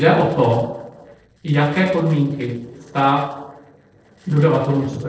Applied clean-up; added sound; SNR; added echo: neural separator model SepFormer DNS4.